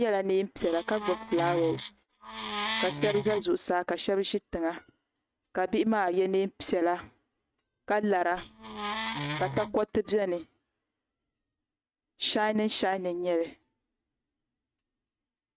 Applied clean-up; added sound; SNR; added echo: neural mask model RNNoise.